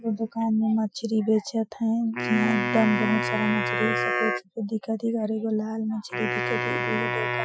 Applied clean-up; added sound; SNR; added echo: classical method Wiener filter.